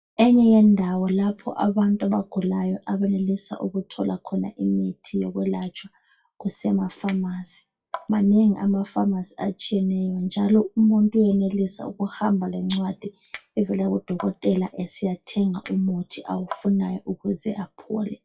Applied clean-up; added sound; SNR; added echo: classical method WPE with log-MMSE.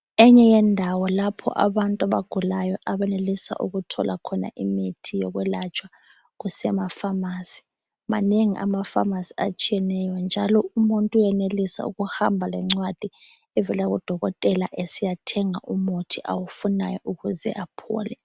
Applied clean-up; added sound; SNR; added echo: none; none; none; none.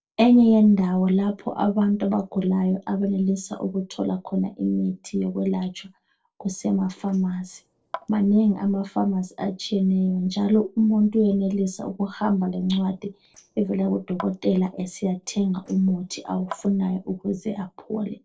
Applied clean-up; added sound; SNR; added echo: neural separator model SepFormer DNS4.